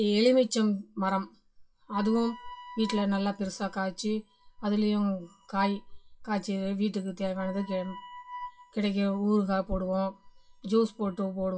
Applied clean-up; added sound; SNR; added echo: classical method WPE with log-MMSE.